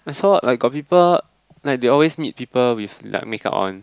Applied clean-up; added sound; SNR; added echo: none; none; none; none.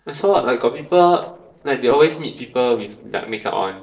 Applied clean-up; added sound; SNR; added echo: neural separator model SepFormer DNS4.